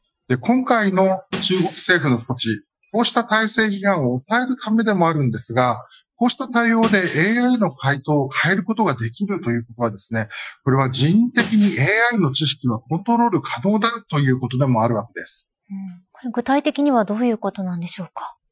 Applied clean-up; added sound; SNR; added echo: classical method Wiener filter.